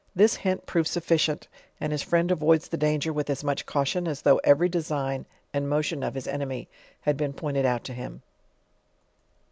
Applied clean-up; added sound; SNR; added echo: none; none; none; none.